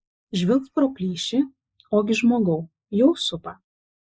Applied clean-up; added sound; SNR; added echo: neural mask model Resemble Enhance denoiser.